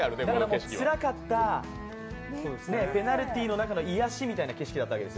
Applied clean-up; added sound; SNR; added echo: none; none; none; none.